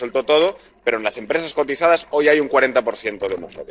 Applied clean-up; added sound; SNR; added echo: neural separator model SepFormer DNS4.